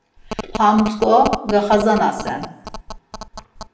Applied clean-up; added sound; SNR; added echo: none; Telephone; 10 dB; reverberation time 0.7 s.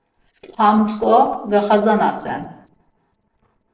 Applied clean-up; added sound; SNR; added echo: neural separator model SepFormer DNS4.